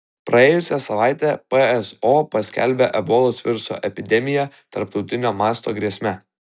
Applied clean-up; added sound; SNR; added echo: none; none; none; none.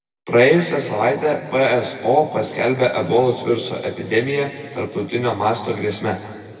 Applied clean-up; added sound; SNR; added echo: none; none; none; reverberation time 1.9 s.